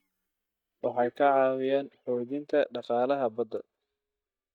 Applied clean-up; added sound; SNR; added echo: neural mask model DeepFilterNet 3.